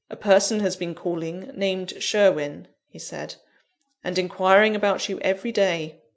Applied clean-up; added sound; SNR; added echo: none; none; none; none.